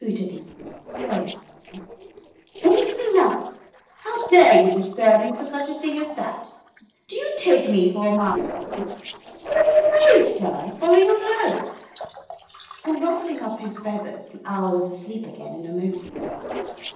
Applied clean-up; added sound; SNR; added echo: neural separator model SepFormer DNS4.